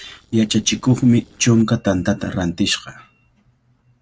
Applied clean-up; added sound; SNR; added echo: neural separator model SepFormer DNS4.